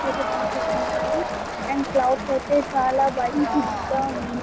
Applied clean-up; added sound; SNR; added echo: none; Crowd; 2 dB; none.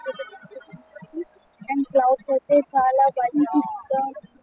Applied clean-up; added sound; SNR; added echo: classical method spectral subtraction.